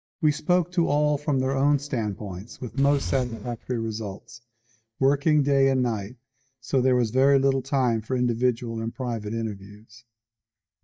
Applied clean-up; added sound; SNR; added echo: neural mask model DeepFilterNet 3.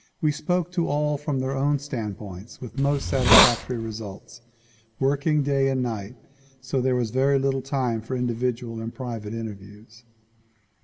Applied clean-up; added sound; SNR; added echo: none; Hiss; -5 dB; reverberation time 0.3 s.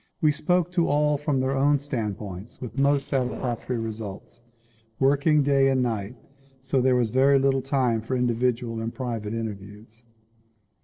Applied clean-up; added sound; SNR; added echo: neural separator model SepFormer DNS4.